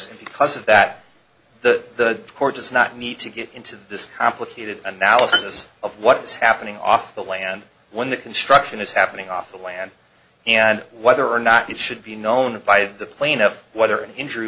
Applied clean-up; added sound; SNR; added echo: none; none; none; none.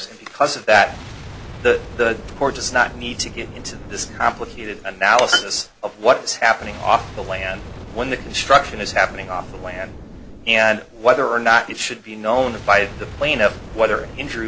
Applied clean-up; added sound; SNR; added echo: none; Boom; 16 dB; none.